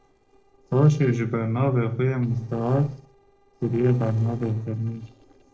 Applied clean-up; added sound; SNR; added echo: neural separator model SepFormer DNS4.